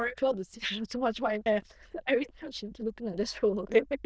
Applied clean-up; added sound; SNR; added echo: neural diffusion model UNIVERSE++.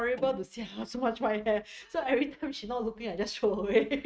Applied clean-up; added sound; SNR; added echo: neural mask model RNNoise.